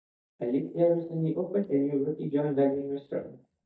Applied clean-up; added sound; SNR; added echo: neural mask model DeepFilterNet 3.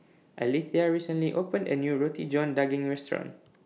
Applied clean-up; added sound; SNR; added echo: none; none; none; none.